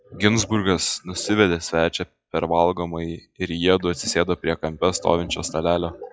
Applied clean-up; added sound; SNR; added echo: classical method log-MMSE.